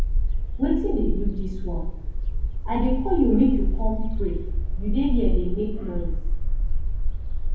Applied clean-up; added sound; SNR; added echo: none; Bark; -5 dB; reverberation time 0.9 s.